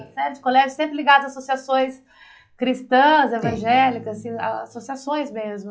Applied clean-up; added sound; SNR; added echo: classical method log-MMSE.